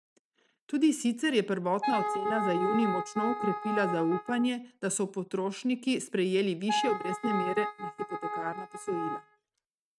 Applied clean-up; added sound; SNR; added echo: neural mask model RNNoise.